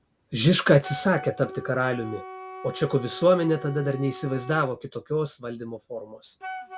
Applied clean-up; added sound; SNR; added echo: none; Wind instrument, woodwind instrument; 15 dB; none.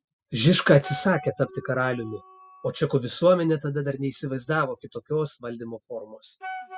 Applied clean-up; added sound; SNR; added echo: classical method spectral subtraction.